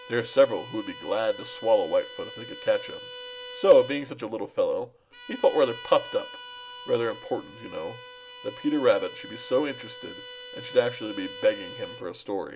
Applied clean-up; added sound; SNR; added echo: none; Bowed string instrument; 15 dB; none.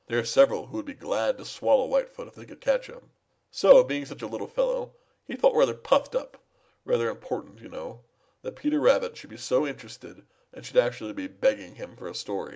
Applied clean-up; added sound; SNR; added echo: none; none; none; none.